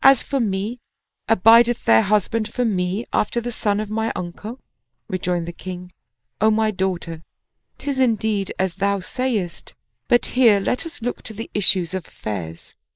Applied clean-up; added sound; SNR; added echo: neural mask model Resemble Enhance denoiser.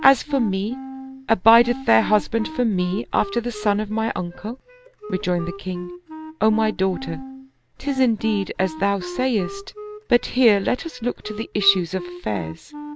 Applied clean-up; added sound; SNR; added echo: none; Wind instrument, woodwind instrument; 14 dB; none.